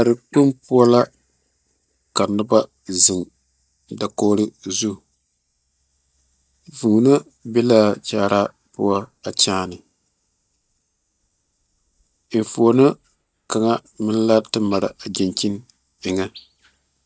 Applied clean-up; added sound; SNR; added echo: neural mask model DeepFilterNet 3.